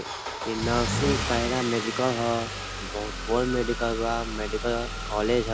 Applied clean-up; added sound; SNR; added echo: none; Engine starting / Car; 3 dB; none.